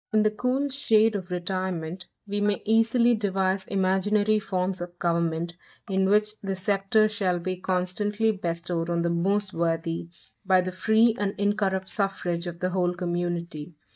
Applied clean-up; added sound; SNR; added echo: neural mask model DeepFilterNet 3.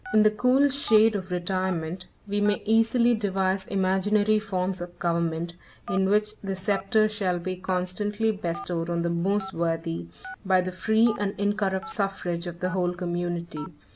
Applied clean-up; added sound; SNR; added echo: none; Telephone; 20 dB; none.